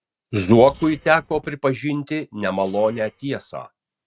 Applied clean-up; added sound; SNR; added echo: neural mask model RNNoise.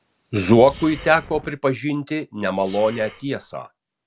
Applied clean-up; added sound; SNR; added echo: none; Breathing + Wind; 19 dB; none.